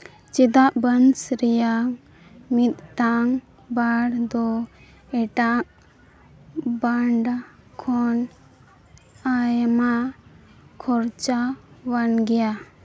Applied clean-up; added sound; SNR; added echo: none; none; none; none.